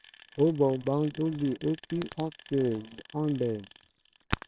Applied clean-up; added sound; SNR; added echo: neural separator model SepFormer WHAMR!.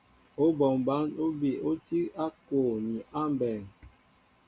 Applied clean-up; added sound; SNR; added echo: none; none; none; none.